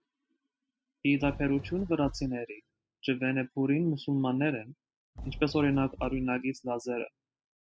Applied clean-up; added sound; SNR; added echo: classical method spectral subtraction.